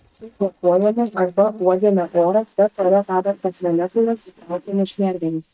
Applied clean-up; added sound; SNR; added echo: neural mask model DeepFilterNet 3.